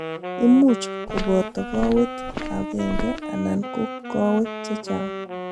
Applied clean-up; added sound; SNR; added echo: none; Walk, footsteps + Wind instrument, woodwind instrument; 7 dB; none.